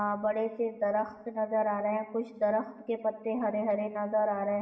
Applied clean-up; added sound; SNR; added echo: none; none; none; reverberation time 1.0 s.